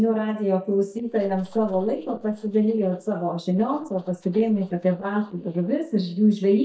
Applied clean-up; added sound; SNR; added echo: neural mask model DeepFilterNet 3.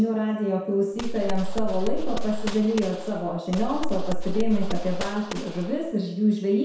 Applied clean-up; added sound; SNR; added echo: none; Gunshot, gunfire; 0 dB; reverberation time 0.7 s.